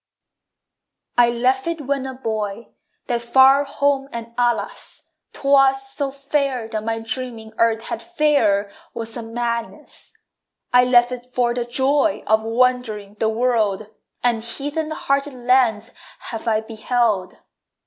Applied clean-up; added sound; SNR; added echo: none; none; none; none.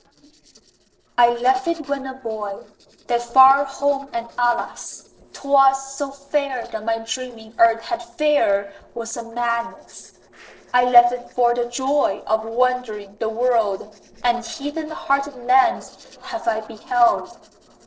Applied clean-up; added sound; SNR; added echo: neural separator model SepFormer DNS4.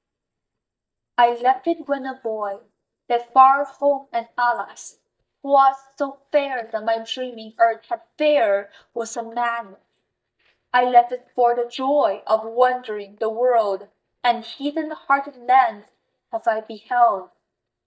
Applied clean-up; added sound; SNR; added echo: neural mask model DeepFilterNet 3.